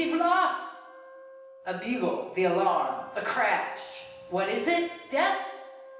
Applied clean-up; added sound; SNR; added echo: none; Wind instrument, woodwind instrument; 18 dB; reverberation time 0.9 s.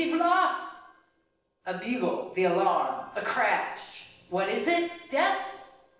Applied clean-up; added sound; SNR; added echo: neural separator model SepFormer DNS4.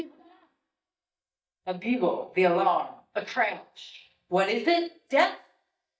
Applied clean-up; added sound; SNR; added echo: neural mask model DeepFilterNet 3.